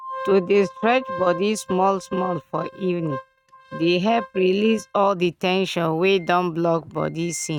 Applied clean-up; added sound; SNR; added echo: neural mask model RNNoise.